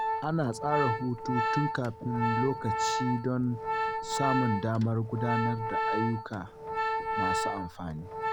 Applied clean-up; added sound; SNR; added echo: none; Organ; 0 dB; none.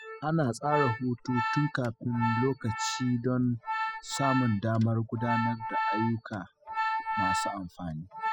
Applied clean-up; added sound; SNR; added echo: classical method spectral subtraction.